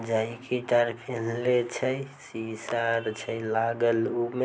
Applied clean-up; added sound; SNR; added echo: none; none; none; none.